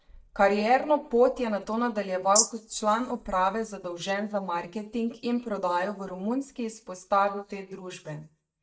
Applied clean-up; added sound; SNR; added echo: neural mask model DeepFilterNet 3.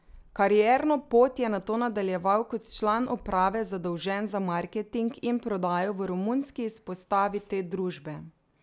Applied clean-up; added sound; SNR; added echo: none; none; none; none.